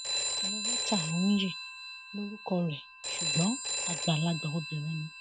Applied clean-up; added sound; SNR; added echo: none; Telephone; 2 dB; none.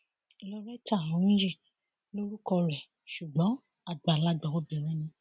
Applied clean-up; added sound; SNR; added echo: none; none; none; none.